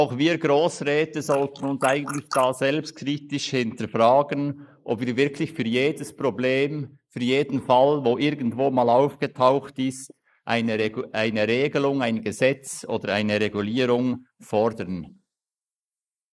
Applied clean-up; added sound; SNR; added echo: neural mask model Resemble Enhance denoiser.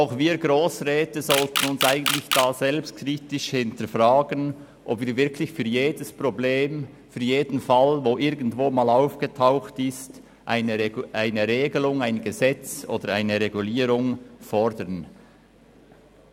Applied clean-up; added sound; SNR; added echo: none; Camera; 3 dB; none.